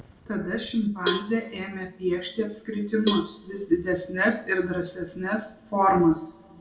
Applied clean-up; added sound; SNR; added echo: none; Cowbell; 11 dB; reverberation time 0.7 s.